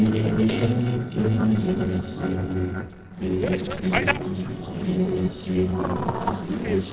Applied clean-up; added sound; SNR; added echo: neural separator model SepFormer DNS4.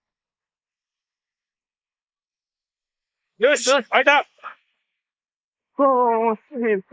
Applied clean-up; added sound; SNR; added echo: neural mask model Resemble Enhance denoiser.